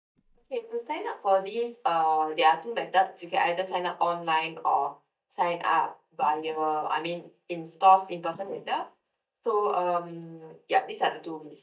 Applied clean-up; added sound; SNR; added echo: neural mask model DeepFilterNet 3.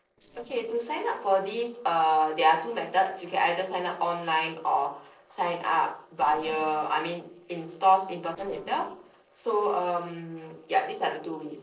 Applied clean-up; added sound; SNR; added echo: neural separator model SepFormer DNS4.